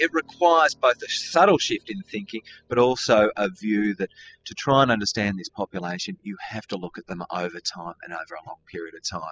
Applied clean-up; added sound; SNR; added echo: classical method spectral subtraction.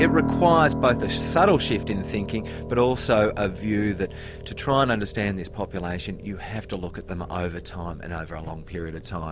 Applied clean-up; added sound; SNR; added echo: none; Piano; 7 dB; none.